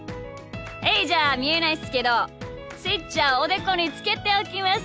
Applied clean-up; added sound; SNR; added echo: none; none; none; none.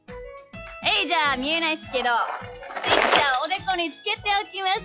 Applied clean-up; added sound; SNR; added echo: classical method log-MMSE.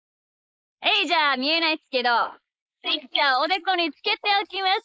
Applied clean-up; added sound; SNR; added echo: neural mask model Resemble Enhance denoiser.